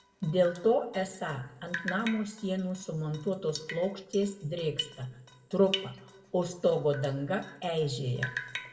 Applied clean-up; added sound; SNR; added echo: none; Drip; 12 dB; reverberation time 1.3 s.